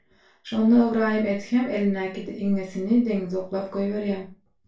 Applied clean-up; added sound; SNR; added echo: none; none; none; reverberation time 0.3 s.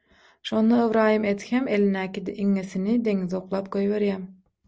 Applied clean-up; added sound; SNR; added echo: none; none; none; none.